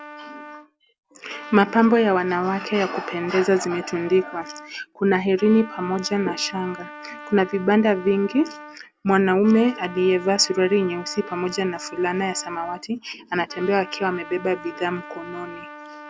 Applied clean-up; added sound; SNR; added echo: none; Trumpet; 17 dB; none.